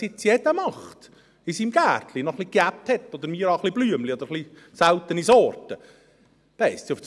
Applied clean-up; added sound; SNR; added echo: none; none; none; none.